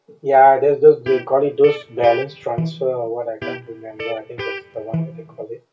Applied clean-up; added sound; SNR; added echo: none; Electric guitar; 11 dB; reverberation time 0.2 s.